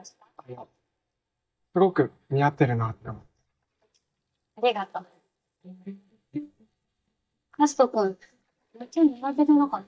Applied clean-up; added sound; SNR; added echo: neural mask model DeepFilterNet 3.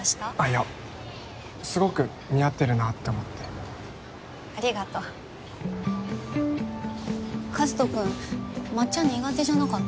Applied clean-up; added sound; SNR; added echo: none; none; none; none.